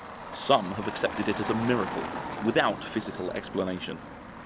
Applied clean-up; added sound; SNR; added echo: none; Motor vehicle (road); 7 dB; none.